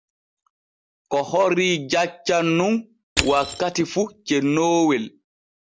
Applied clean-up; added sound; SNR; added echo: none; Crushing; 8 dB; none.